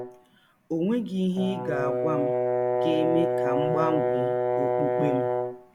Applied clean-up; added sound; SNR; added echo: none; Brass instrument; -3 dB; none.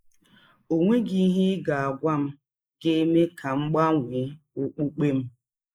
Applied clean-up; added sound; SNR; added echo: neural mask model Resemble Enhance denoiser.